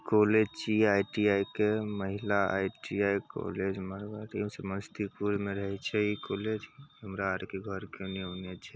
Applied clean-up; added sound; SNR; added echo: none; none; none; none.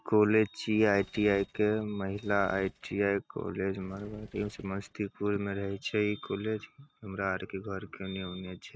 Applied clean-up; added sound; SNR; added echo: neural mask model RNNoise.